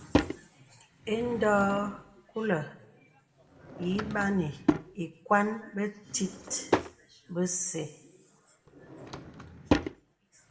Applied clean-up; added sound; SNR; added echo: none; Drawer open or close / Wood; 3 dB; reverberation time 0.8 s.